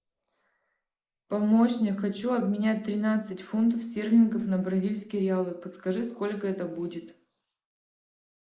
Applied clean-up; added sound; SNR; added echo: neural mask model Resemble Enhance denoiser.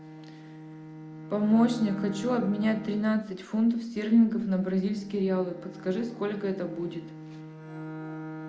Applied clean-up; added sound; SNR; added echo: none; Bowed string instrument; 14 dB; none.